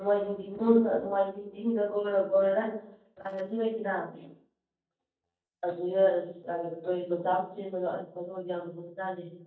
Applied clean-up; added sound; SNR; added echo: neural mask model DeepFilterNet 3.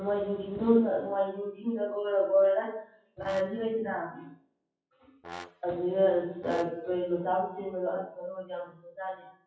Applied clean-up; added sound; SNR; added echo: classical method WPE with log-MMSE.